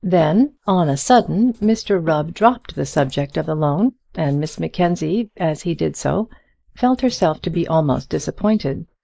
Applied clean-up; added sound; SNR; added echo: neural mask model Resemble Enhance denoiser.